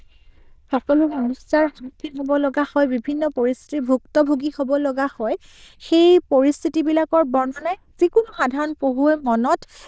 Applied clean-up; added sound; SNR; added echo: neural diffusion model UNIVERSE++.